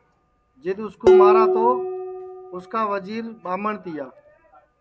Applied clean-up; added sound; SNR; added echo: none; Dishes, pots, and pans; -4 dB; none.